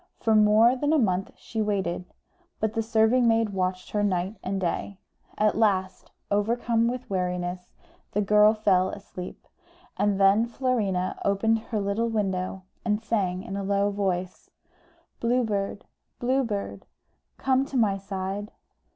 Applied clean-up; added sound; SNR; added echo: none; none; none; none.